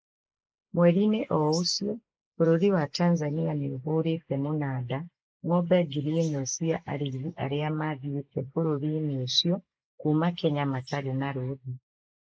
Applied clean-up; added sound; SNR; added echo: neural mask model Resemble Enhance denoiser.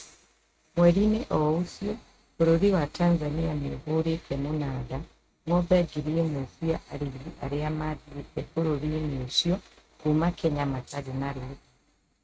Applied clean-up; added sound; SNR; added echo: neural mask model RNNoise.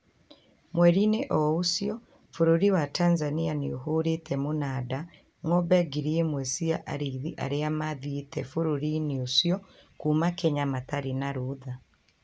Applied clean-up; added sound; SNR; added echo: none; none; none; none.